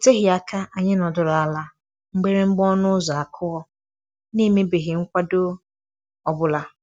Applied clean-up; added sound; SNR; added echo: none; none; none; none.